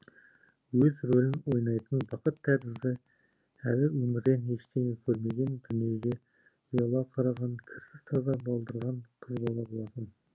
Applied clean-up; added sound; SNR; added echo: none; none; none; none.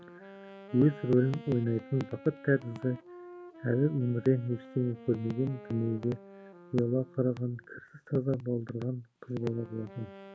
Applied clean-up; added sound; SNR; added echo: none; Wind instrument, woodwind instrument; 19 dB; none.